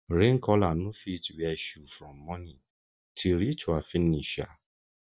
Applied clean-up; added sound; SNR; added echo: none; none; none; none.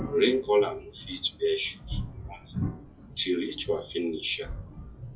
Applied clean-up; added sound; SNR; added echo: classical method WPE with log-MMSE.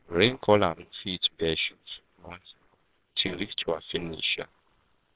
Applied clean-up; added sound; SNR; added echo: neural separator model SepFormer WHAMR!.